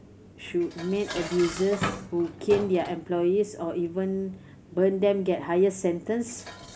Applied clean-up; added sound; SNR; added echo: none; Dishes, pots, and pans; 13 dB; none.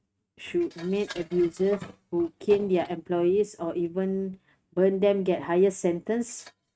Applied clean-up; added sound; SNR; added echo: neural mask model RNNoise.